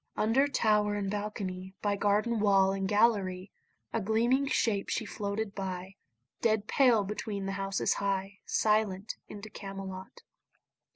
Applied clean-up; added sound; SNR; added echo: none; none; none; none.